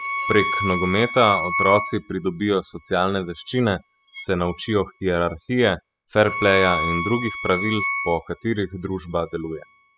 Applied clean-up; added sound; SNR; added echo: classical method spectral subtraction.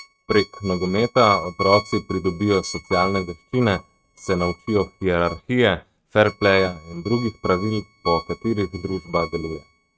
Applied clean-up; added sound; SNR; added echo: neural mask model RNNoise.